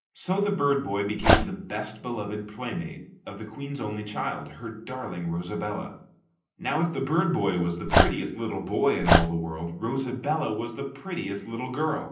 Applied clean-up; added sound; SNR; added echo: none; Dog; -4 dB; reverberation time 0.6 s.